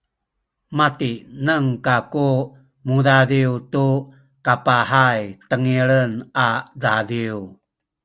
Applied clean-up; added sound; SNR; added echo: none; none; none; none.